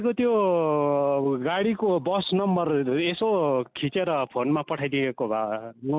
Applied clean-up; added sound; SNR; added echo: none; none; none; none.